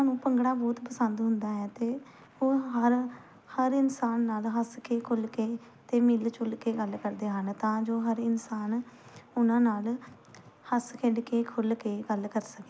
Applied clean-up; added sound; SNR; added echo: none; none; none; none.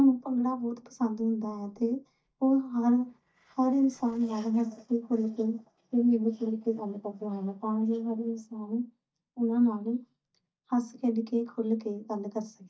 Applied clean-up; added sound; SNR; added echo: neural mask model DeepFilterNet 3.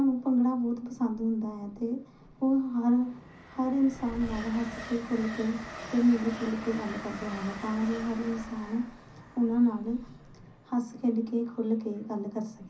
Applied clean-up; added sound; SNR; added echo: none; Train; 15 dB; reverberation time 0.5 s.